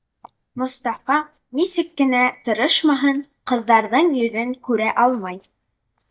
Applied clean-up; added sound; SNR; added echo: neural mask model DeepFilterNet 3.